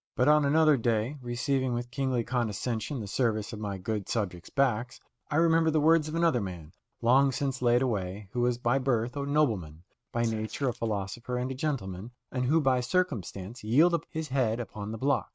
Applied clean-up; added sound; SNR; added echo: neural mask model RNNoise.